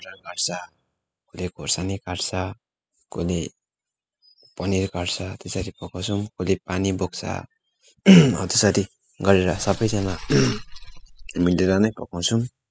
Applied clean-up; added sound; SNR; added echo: classical method spectral subtraction.